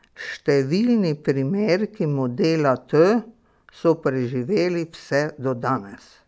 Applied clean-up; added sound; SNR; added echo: none; none; none; none.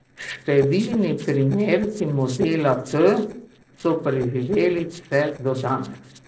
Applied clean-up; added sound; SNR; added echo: neural separator model SepFormer DNS4.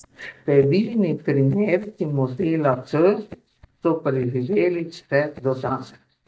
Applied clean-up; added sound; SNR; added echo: neural mask model DeepFilterNet 3.